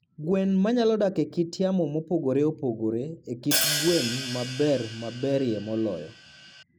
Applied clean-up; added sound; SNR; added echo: none; Hi-hat; 5 dB; none.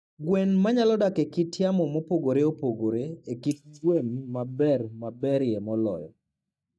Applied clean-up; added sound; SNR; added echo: neural mask model DeepFilterNet 3.